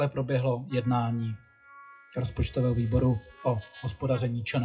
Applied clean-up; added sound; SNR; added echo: classical method WPE with log-MMSE.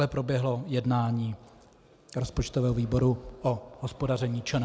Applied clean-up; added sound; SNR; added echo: none; none; none; none.